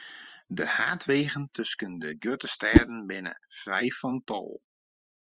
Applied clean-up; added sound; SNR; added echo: classical method spectral subtraction.